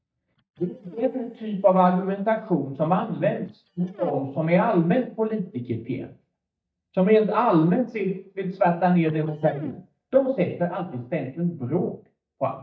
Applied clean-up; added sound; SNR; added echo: neural mask model DeepFilterNet 3.